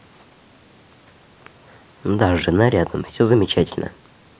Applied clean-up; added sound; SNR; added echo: none; none; none; none.